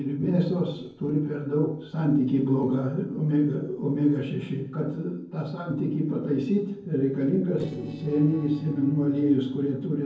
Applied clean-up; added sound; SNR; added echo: neural separator model SepFormer DNS4.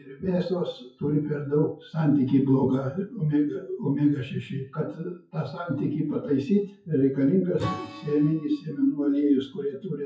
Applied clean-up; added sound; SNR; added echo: classical method WPE with log-MMSE.